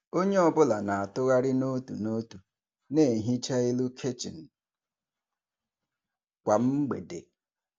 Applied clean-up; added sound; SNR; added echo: none; none; none; none.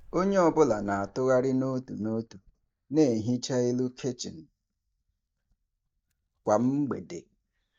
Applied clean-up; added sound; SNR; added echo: neural mask model DeepFilterNet 3.